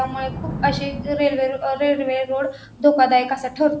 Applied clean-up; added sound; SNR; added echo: none; Thunder / Rain; 13 dB; none.